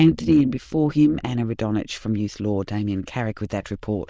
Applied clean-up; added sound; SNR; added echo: neural diffusion model UNIVERSE++.